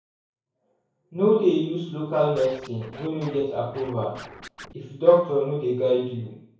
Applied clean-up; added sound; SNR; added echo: none; Scratching (performance technique); 18 dB; reverberation time 0.6 s.